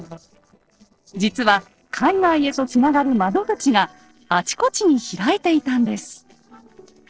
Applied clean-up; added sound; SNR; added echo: neural separator model SepFormer DNS4.